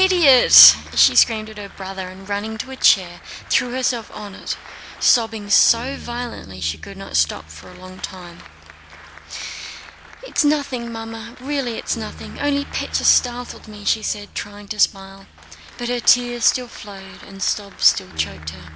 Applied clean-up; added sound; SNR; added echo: none; Applause + Bass guitar; 17 dB; none.